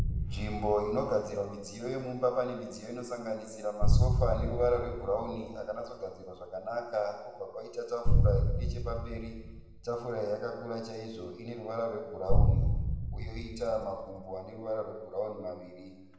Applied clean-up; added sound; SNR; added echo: none; Boom; -3 dB; reverberation time 1.1 s.